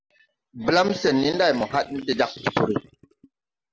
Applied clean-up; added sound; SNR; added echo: none; Gurgling / Liquid; 20 dB; none.